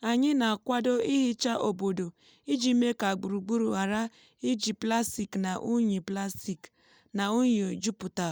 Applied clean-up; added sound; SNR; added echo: none; none; none; none.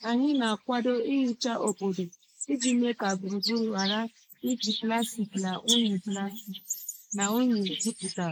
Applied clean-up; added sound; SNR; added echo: neural mask model Resemble Enhance denoiser.